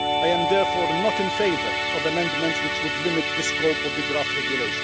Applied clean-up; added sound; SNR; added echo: none; Musical instrument; -2 dB; none.